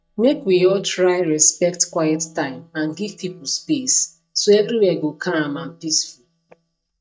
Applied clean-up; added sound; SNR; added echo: neural mask model DeepFilterNet 3.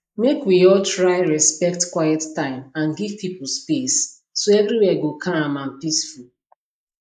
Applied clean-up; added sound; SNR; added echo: neural mask model Resemble Enhance denoiser.